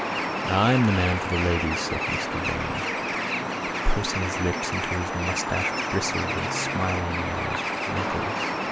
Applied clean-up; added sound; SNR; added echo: none; Bird; 0 dB; none.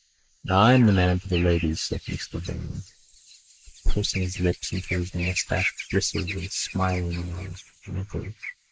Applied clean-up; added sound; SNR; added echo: neural mask model Resemble Enhance denoiser.